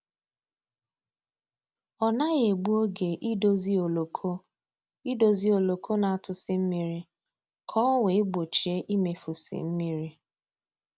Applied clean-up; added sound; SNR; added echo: none; none; none; none.